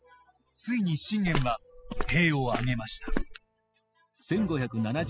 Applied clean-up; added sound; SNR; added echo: classical method spectral subtraction.